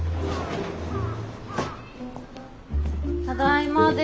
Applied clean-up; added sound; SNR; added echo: none; none; none; none.